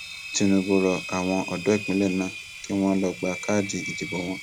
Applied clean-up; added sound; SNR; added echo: none; Engine; 11 dB; none.